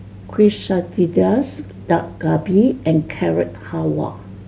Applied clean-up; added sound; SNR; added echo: none; none; none; none.